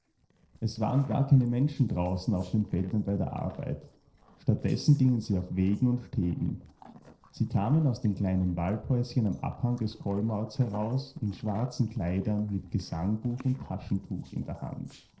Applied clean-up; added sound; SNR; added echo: neural separator model SepFormer DNS4.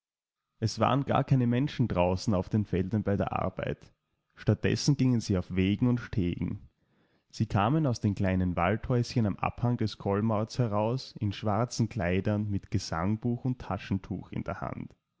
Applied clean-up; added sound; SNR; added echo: none; none; none; none.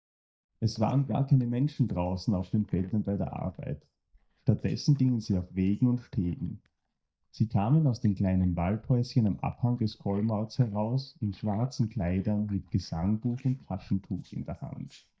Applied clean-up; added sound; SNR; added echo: neural mask model DeepFilterNet 3.